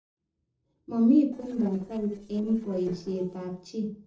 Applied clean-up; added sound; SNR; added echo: neural separator model SepFormer DNS4.